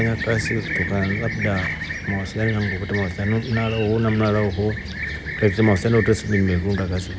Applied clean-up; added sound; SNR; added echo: none; Fixed-wing aircraft, airplane; 7 dB; none.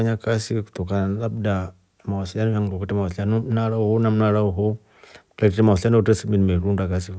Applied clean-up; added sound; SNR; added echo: none; none; none; none.